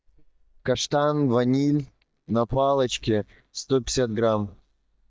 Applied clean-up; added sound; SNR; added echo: neural mask model DeepFilterNet 3.